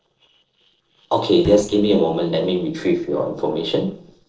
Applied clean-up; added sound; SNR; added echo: neural separator model SepFormer DNS4.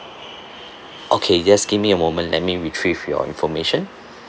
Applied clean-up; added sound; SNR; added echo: none; none; none; none.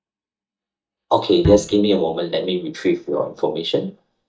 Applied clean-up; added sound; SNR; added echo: neural mask model DeepFilterNet 3.